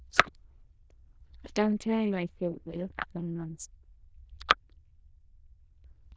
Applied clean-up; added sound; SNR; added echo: neural diffusion model UNIVERSE++.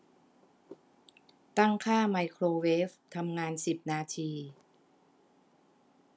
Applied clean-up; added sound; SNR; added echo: none; none; none; none.